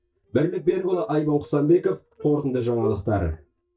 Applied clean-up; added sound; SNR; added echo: neural mask model DeepFilterNet 3.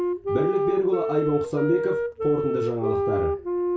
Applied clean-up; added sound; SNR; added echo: none; Wind instrument, woodwind instrument; -1 dB; reverberation time 0.3 s.